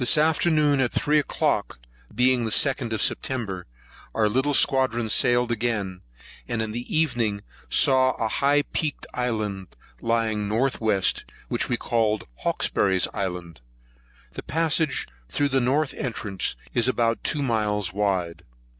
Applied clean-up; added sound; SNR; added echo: none; none; none; none.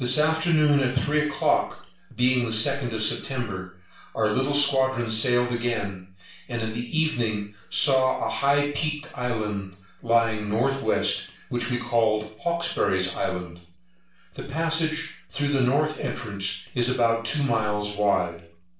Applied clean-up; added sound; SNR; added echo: none; none; none; reverberation time 0.4 s.